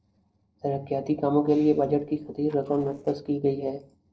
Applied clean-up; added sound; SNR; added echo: neural separator model SepFormer DNS4.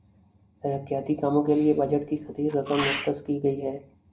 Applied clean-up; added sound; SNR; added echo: none; Sneeze; 8 dB; reverberation time 0.4 s.